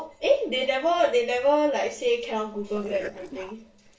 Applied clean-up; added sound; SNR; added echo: neural separator model SepFormer DNS4.